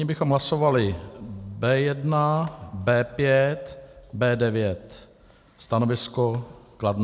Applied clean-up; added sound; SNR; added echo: none; none; none; none.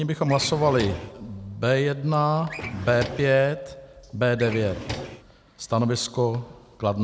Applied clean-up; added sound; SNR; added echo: none; Drawer open or close; 11 dB; none.